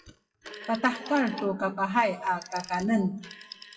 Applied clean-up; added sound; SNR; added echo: classical method WPE with log-MMSE.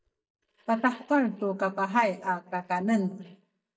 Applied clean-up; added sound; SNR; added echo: neural mask model DeepFilterNet 3.